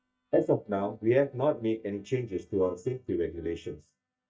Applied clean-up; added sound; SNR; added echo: neural mask model DeepFilterNet 3.